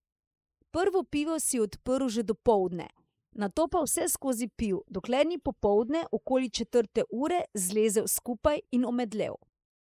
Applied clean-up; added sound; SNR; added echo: neural mask model Resemble Enhance denoiser.